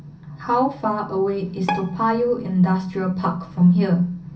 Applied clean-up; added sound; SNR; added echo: none; Bowed string instrument; 13 dB; reverberation time 0.3 s.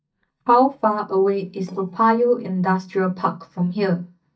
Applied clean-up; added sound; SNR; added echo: neural mask model DeepFilterNet 3.